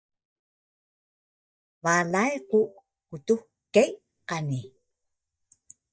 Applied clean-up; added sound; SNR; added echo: neural mask model DeepFilterNet 3.